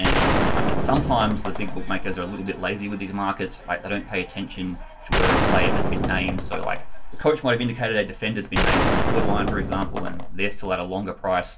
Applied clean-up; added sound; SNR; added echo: none; Gunshot, gunfire; -3 dB; reverberation time 0.2 s.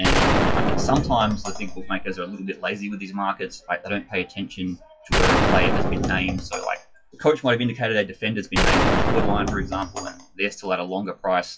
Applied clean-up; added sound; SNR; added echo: classical method WPE with log-MMSE.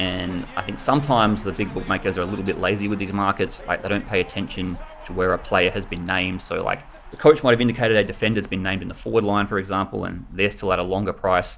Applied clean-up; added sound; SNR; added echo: none; none; none; none.